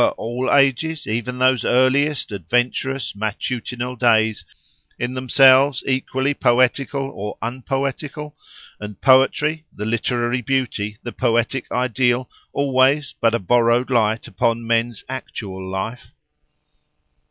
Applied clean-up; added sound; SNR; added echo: none; none; none; none.